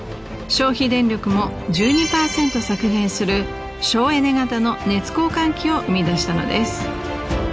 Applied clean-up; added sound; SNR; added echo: none; none; none; none.